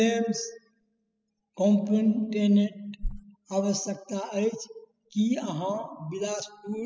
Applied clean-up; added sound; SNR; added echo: classical method spectral subtraction.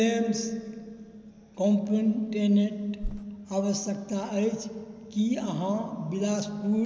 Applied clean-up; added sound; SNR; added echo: none; Bird; 14 dB; none.